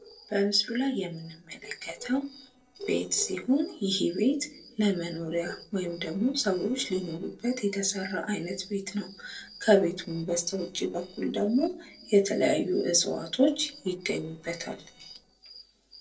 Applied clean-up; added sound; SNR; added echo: neural separator model SepFormer DNS4.